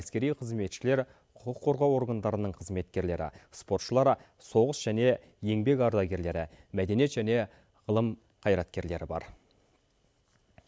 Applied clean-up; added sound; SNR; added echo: none; none; none; none.